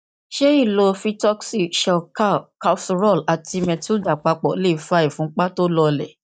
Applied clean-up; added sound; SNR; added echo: neural mask model DeepFilterNet 3.